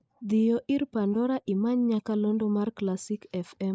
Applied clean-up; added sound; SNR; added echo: neural mask model Resemble Enhance denoiser.